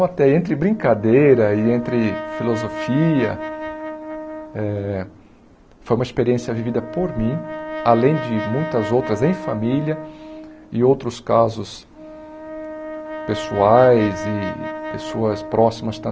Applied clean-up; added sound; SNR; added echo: none; Brass instrument; 11 dB; none.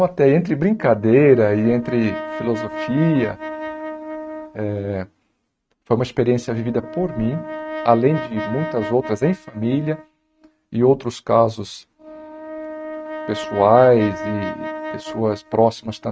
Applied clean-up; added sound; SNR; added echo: neural mask model RNNoise.